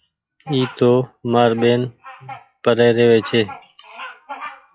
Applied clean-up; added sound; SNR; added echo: classical method log-MMSE.